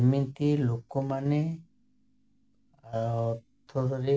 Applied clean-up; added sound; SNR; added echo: none; none; none; none.